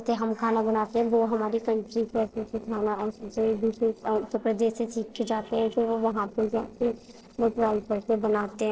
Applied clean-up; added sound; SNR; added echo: neural separator model SepFormer DNS4.